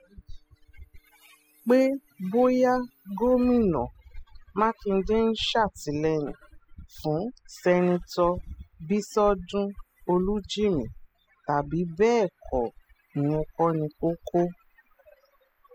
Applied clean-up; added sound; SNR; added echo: classical method spectral subtraction.